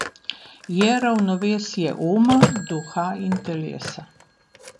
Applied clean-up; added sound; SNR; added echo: none; Telephone; 6 dB; none.